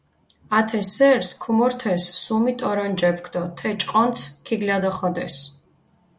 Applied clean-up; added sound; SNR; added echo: none; none; none; none.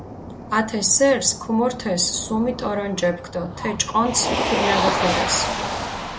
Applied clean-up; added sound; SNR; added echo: none; Motor vehicle (road); 4 dB; none.